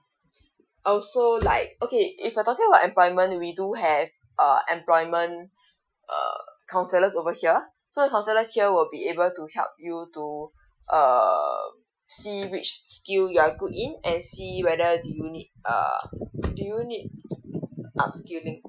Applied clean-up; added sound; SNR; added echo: classical method Wiener filter.